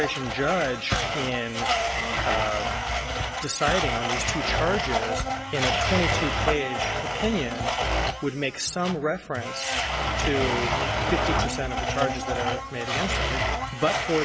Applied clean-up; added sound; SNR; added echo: none; Domestic sounds, home sounds; -2 dB; none.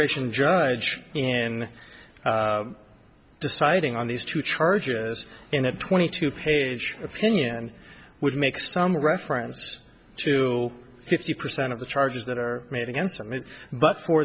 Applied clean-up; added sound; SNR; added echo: none; none; none; none.